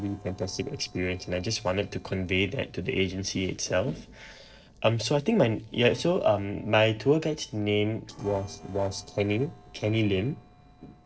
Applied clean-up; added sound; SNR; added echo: neural separator model SepFormer DNS4.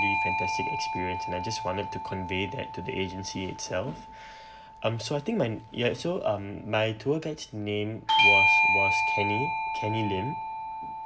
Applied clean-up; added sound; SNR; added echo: none; Bell / Doorbell; -2 dB; reverberation time 0.2 s.